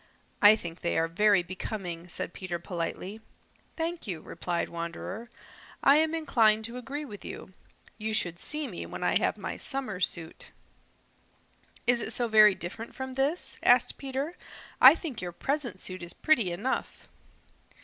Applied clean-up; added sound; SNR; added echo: none; none; none; none.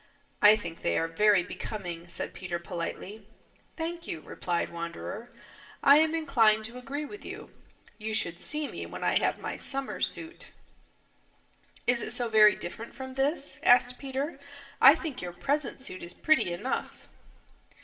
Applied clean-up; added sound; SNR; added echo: none; none; none; reverberation time 0.8 s.